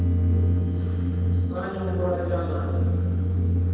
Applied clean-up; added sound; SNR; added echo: neural separator model SepFormer DNS4.